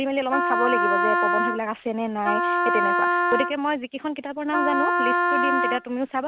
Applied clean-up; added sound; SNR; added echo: none; Wind instrument, woodwind instrument; -4 dB; none.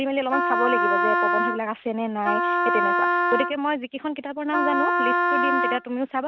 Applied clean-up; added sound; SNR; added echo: neural mask model RNNoise.